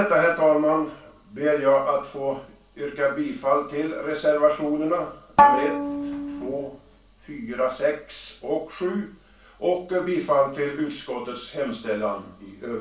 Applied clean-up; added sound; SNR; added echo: none; Bowed string instrument; -3 dB; reverberation time 0.3 s.